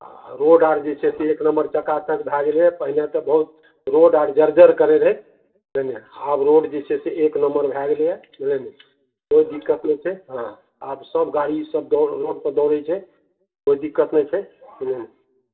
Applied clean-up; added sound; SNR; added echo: none; none; none; reverberation time 0.4 s.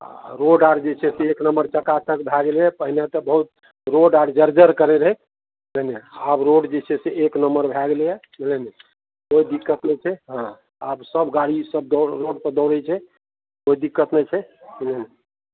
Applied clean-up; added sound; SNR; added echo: none; none; none; none.